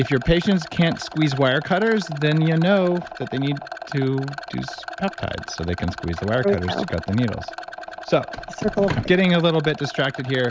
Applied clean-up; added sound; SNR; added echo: none; Rattle; 13 dB; none.